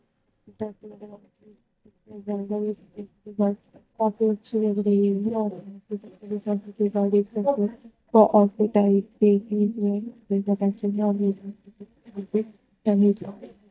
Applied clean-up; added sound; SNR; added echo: neural mask model DeepFilterNet 3.